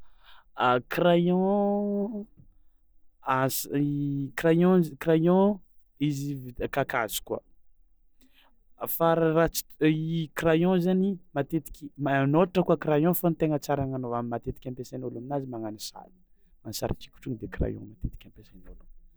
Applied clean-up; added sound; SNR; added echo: none; none; none; none.